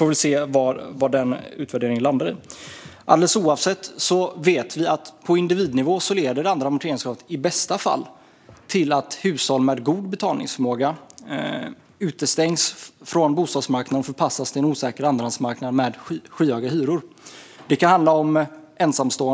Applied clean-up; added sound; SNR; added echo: none; none; none; none.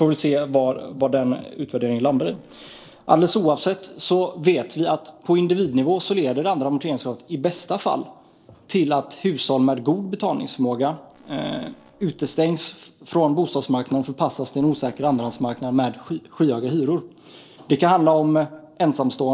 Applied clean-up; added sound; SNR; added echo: neural separator model SepFormer DNS4.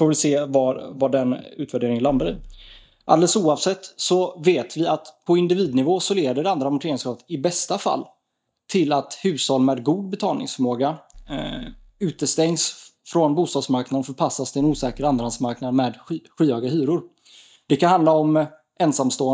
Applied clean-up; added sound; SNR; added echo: neural mask model DeepFilterNet 3.